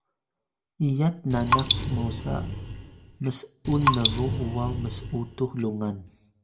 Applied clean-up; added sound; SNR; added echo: none; Raindrop; -1 dB; reverberation time 0.3 s.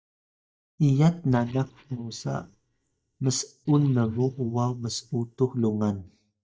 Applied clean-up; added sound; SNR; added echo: neural mask model DeepFilterNet 3.